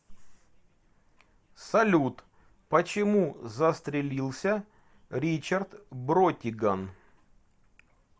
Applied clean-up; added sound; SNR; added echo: none; none; none; none.